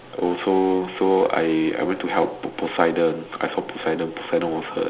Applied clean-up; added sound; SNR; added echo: none; none; none; none.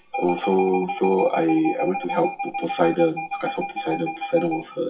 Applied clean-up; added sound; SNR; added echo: classical method WPE with log-MMSE.